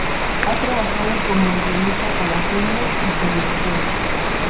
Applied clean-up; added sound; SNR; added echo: none; Rain; -5 dB; reverberation time 0.4 s.